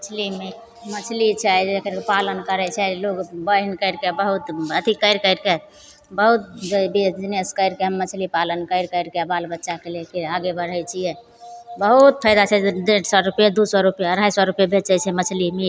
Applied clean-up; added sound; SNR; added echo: none; none; none; none.